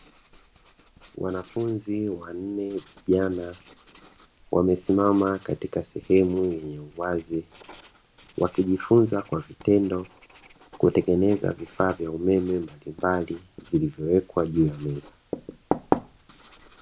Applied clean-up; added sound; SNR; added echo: none; Writing; 14 dB; none.